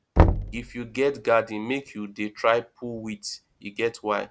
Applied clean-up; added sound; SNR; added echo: none; Knock; -2 dB; none.